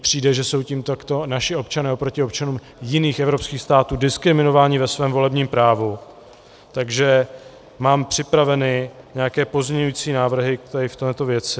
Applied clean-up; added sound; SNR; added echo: none; none; none; none.